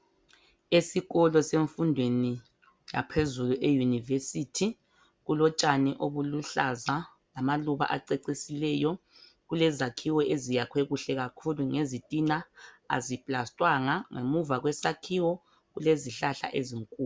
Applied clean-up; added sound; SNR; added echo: none; none; none; none.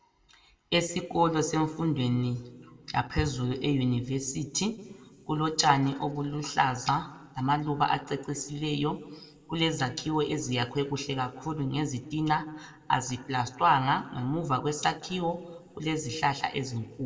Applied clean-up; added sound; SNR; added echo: none; none; none; reverberation time 0.7 s.